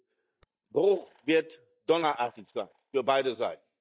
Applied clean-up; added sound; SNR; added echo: neural mask model DeepFilterNet 3.